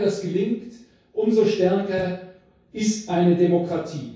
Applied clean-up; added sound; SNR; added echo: none; none; none; reverberation time 0.6 s.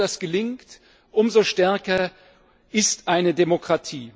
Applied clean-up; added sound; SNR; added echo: none; none; none; none.